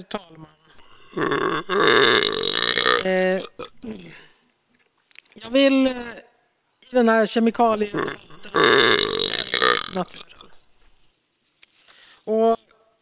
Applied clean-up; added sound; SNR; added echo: neural separator model SepFormer WHAM!.